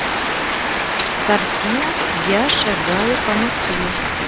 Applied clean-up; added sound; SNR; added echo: none; Rain; -3 dB; none.